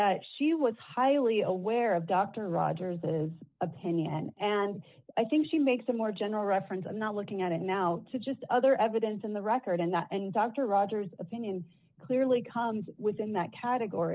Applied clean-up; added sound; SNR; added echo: neural mask model Resemble Enhance denoiser.